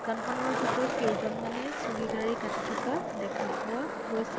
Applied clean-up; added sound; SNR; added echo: none; Skateboard; -1 dB; none.